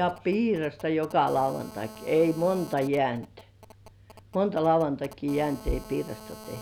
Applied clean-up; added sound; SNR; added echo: none; Telephone; 20 dB; none.